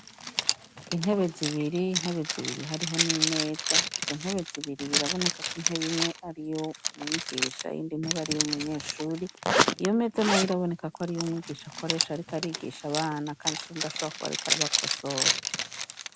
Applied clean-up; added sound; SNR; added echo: none; Zipper (clothing); -1 dB; none.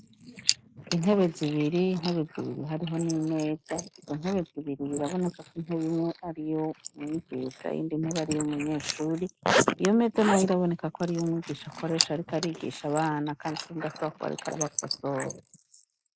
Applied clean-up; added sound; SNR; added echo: neural mask model Resemble Enhance denoiser.